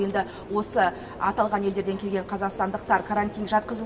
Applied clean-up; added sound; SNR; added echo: none; none; none; none.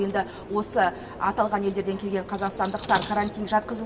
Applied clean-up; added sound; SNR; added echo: none; Cutlery, silverware; 12 dB; none.